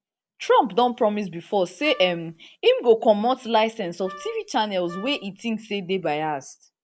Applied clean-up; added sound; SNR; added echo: none; Wind instrument, woodwind instrument; 19 dB; none.